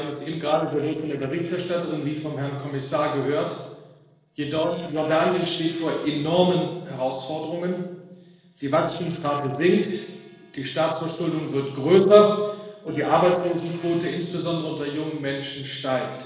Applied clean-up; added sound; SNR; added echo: neural separator model SepFormer DNS4.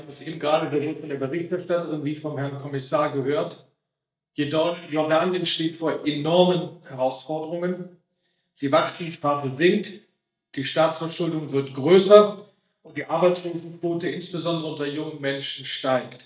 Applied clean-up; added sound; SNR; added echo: neural mask model DeepFilterNet 3.